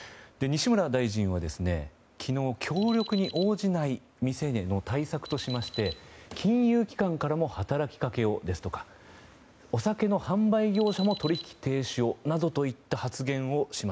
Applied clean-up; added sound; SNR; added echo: none; Alarm; 17 dB; none.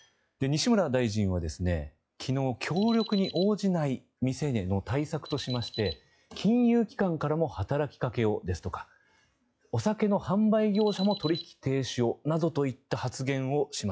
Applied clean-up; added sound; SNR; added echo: classical method log-MMSE.